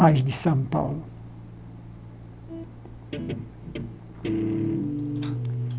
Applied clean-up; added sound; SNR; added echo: none; Guitar; 4 dB; none.